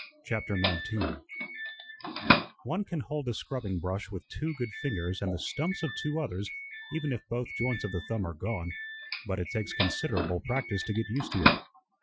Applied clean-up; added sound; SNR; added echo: classical method Wiener filter.